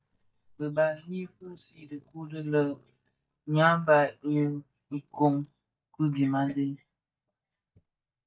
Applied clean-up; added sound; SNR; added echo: neural mask model DeepFilterNet 3.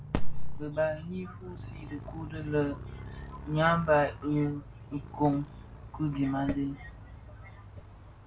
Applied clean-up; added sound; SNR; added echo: none; Motorcycle; 15 dB; reverberation time 0.2 s.